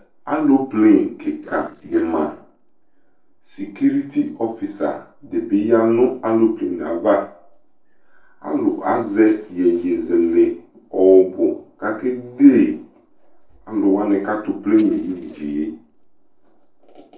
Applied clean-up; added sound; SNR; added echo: neural separator model SepFormer DNS4.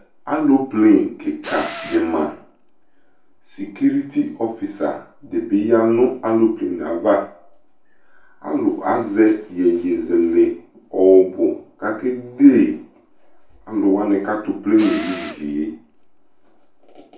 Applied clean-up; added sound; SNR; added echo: none; Tools; 15 dB; reverberation time 0.3 s.